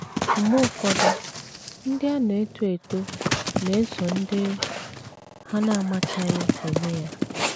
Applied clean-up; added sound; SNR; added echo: none; Dog; 2 dB; none.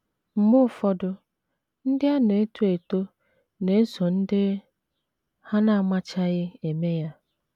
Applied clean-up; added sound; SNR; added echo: none; none; none; none.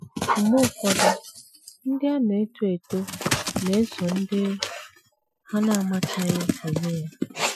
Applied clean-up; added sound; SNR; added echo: classical method Wiener filter.